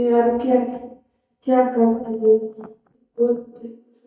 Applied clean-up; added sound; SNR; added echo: neural mask model DeepFilterNet 3.